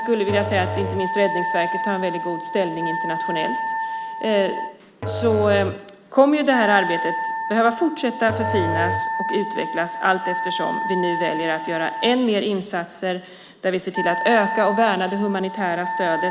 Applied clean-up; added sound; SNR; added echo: none; Wind instrument, woodwind instrument + Musical instrument; 5 dB; none.